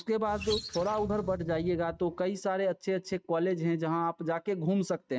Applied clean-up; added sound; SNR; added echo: neural mask model RNNoise.